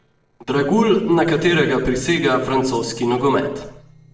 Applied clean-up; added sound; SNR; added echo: neural separator model SepFormer DNS4.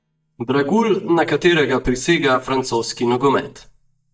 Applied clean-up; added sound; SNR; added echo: neural mask model DeepFilterNet 3.